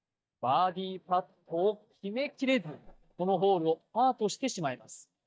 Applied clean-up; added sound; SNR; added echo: neural mask model DeepFilterNet 3.